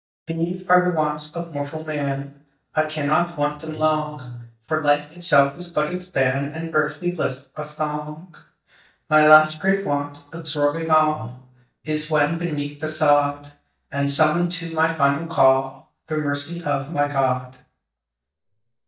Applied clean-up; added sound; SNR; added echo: neural mask model DeepFilterNet 3.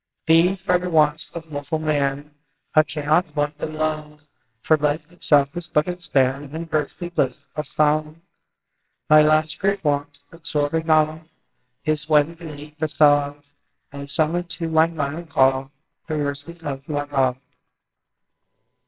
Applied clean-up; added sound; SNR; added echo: neural separator model SepFormer WHAMR!.